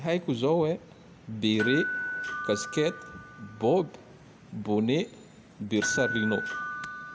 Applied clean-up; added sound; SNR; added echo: none; Door / Bell; 7 dB; none.